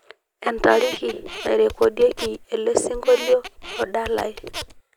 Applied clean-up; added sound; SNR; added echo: none; Squeak; 13 dB; none.